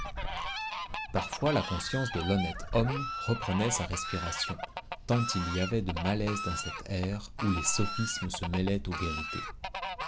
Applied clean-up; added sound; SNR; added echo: none; Fowl; 5 dB; none.